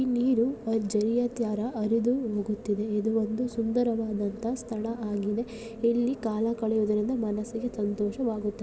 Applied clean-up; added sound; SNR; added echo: none; none; none; none.